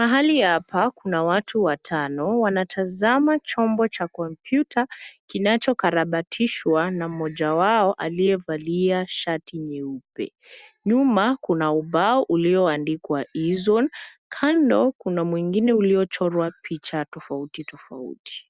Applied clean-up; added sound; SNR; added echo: none; none; none; none.